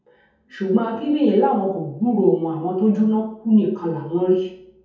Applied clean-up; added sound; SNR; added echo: none; none; none; reverberation time 0.7 s.